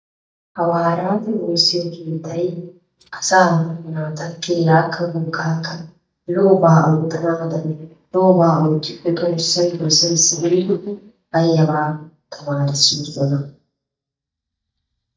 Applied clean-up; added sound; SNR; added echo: neural mask model DeepFilterNet 3.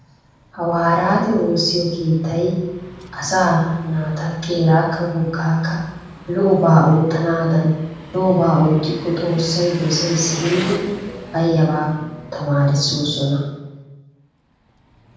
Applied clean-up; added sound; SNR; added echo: none; Engine; 18 dB; reverberation time 1.1 s.